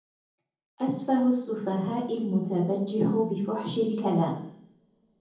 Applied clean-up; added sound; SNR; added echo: none; none; none; reverberation time 0.7 s.